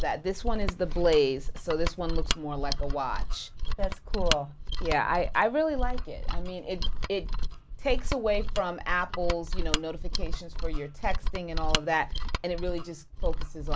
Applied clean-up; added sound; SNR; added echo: none; Mechanisms; -2 dB; none.